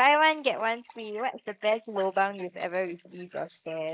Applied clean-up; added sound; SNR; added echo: neural mask model Resemble Enhance denoiser.